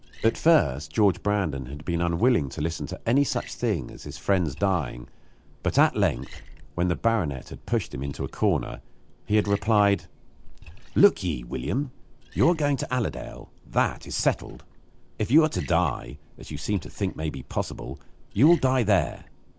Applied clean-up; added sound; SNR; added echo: none; Liquid; 17 dB; none.